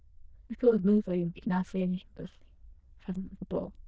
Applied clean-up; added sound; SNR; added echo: neural diffusion model UNIVERSE++.